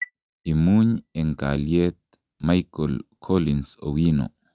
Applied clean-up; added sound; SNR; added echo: neural mask model RNNoise.